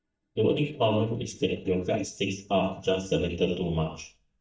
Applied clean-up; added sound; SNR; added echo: neural mask model DeepFilterNet 3.